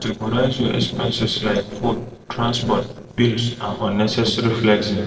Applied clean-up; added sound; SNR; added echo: neural separator model SepFormer DNS4.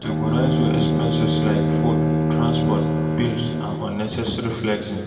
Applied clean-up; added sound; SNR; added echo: none; Bowed string instrument; -4 dB; reverberation time 1.9 s.